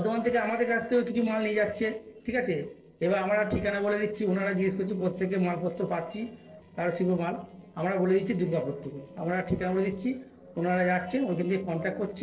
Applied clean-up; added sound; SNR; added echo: neural separator model SepFormer DNS4.